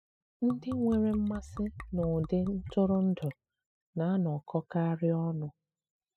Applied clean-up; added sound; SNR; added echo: classical method spectral subtraction.